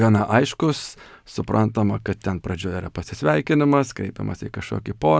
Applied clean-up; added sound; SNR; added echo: none; none; none; none.